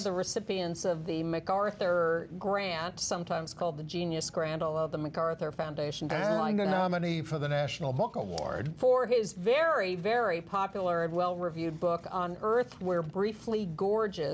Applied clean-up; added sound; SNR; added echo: none; none; none; none.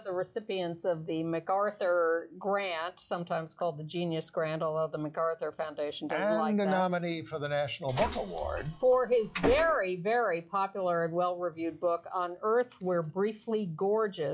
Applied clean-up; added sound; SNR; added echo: classical method log-MMSE.